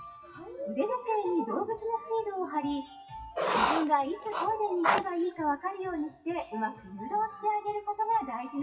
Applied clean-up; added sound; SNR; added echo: classical method WPE with log-MMSE.